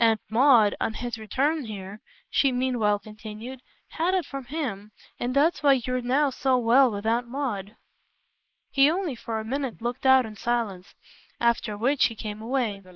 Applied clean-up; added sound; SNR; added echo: neural mask model Resemble Enhance denoiser.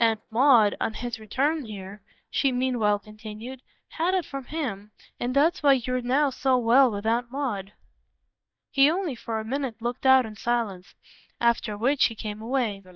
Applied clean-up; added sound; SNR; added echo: neural mask model DeepFilterNet 3.